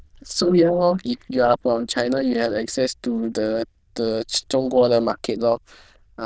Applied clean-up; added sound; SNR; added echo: neural diffusion model UNIVERSE++.